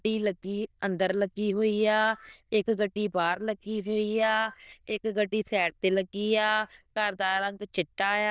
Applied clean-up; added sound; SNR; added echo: neural diffusion model UNIVERSE++.